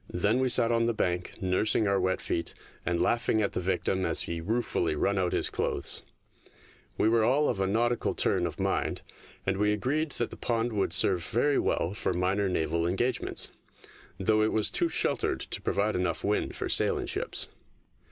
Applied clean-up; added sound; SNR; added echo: none; none; none; none.